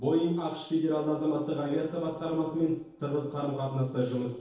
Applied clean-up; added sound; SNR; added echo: neural separator model SepFormer DNS4.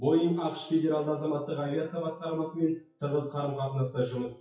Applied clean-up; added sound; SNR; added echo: classical method WPE with log-MMSE.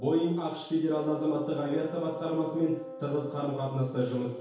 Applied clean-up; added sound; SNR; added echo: none; Wind instrument, woodwind instrument; 13 dB; reverberation time 2.2 s.